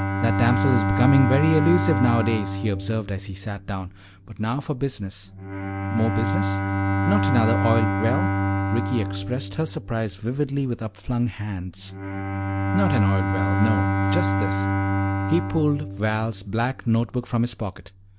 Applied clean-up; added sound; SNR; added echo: none; Bowed string instrument; 0 dB; none.